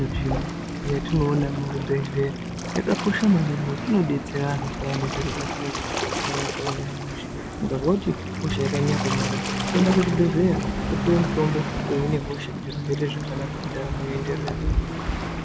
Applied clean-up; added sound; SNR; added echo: none; Waves, surf; 2 dB; none.